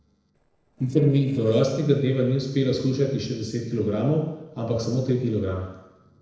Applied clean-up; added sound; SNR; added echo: neural separator model SepFormer DNS4.